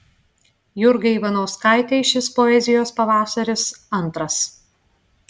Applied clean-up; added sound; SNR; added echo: none; none; none; none.